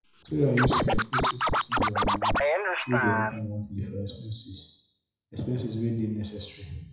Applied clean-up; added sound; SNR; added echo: classical method WPE with log-MMSE.